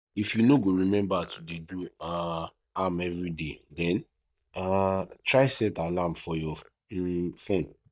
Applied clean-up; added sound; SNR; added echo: neural mask model DeepFilterNet 3.